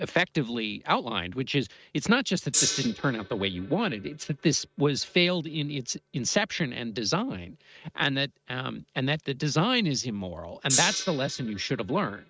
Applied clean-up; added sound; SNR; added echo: neural mask model RNNoise.